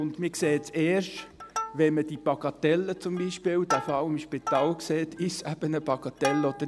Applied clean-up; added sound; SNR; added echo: none; Plucked string instrument; 11 dB; none.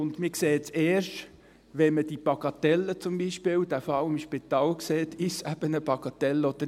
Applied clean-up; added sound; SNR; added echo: none; none; none; none.